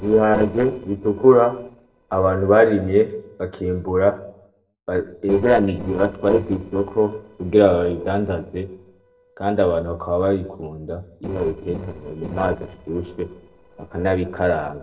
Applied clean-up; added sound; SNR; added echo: neural separator model SepFormer DNS4.